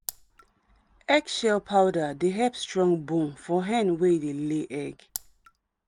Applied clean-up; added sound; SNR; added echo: none; Raindrop; 15 dB; none.